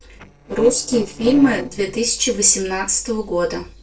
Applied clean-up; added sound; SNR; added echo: neural separator model SepFormer DNS4.